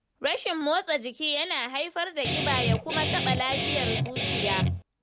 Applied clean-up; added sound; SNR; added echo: none; Guitar; -2 dB; none.